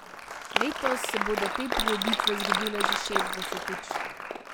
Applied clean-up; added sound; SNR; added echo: none; Bell + Applause; -4 dB; none.